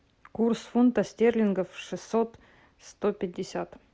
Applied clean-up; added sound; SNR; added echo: none; none; none; none.